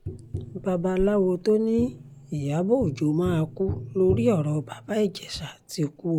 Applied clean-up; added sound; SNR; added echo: none; Tap; 11 dB; none.